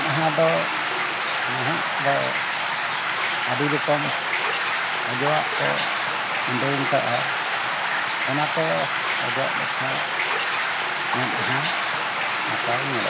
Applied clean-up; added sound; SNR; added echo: none; Stream; -5 dB; none.